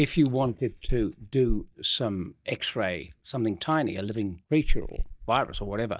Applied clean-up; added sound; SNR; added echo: neural mask model DeepFilterNet 3.